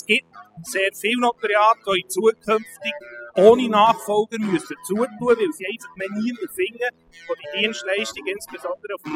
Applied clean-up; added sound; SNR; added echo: classical method spectral subtraction.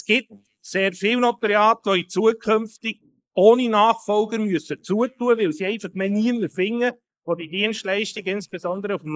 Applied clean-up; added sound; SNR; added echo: neural mask model Resemble Enhance denoiser.